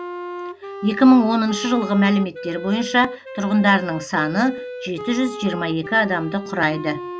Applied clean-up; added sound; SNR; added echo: none; Wind instrument, woodwind instrument; 12 dB; none.